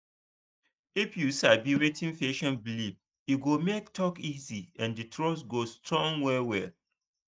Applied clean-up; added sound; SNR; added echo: neural mask model DeepFilterNet 3.